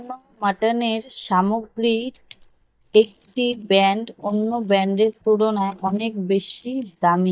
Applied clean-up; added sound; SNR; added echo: neural mask model DeepFilterNet 3.